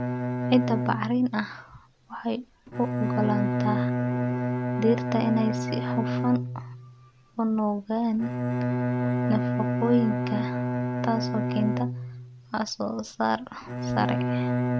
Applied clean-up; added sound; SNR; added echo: none; Bowed string instrument; 0 dB; none.